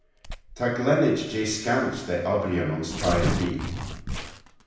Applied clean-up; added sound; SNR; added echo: none; Tearing; 7 dB; reverberation time 0.9 s.